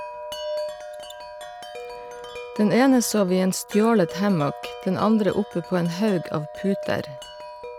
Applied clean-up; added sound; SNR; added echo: none; Wind chime; 12 dB; none.